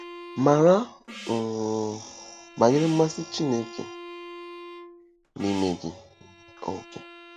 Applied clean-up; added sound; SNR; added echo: none; Bowed string instrument + Gong; 17 dB; none.